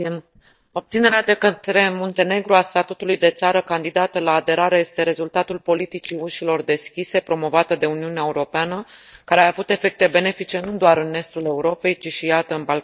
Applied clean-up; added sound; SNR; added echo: neural mask model DeepFilterNet 3.